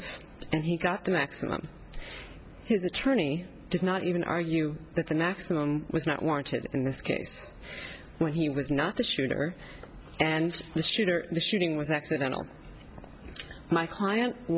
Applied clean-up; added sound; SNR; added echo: none; none; none; none.